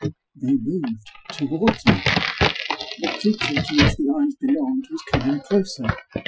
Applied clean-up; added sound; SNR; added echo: classical method Wiener filter.